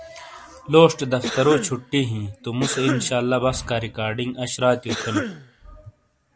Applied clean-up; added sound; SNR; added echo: none; Cough; 7 dB; none.